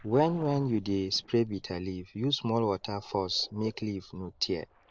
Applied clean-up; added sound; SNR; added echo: neural separator model SepFormer DNS4.